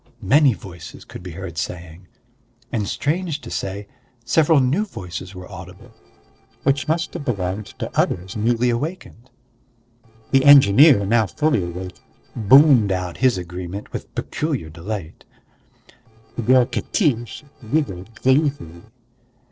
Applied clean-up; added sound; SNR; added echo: neural separator model SepFormer DNS4.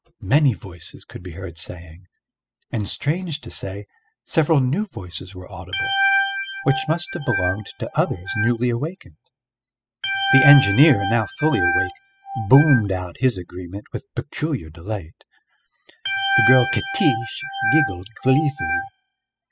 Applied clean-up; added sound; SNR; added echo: classical method spectral subtraction.